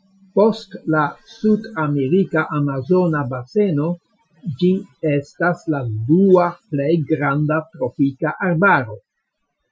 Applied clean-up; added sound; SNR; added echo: classical method Wiener filter.